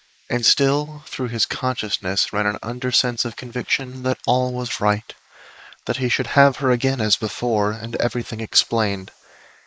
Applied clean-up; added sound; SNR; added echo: neural mask model Resemble Enhance denoiser.